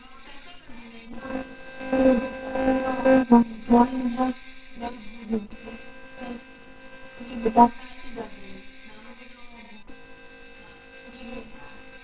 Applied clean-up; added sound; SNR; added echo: neural separator model SepFormer WHAMR!.